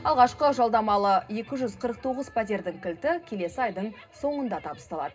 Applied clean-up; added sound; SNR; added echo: none; none; none; reverberation time 0.2 s.